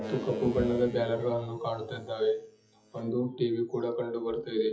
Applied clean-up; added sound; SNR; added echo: classical method WPE with log-MMSE.